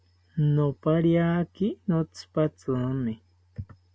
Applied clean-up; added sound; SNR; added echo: none; none; none; none.